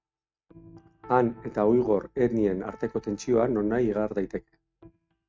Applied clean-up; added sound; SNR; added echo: neural mask model RNNoise.